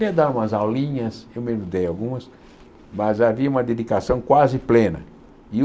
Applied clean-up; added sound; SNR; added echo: none; none; none; none.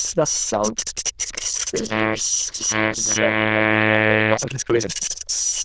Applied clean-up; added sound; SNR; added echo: neural diffusion model UNIVERSE++.